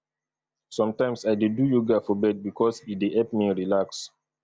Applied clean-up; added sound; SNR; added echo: none; none; none; none.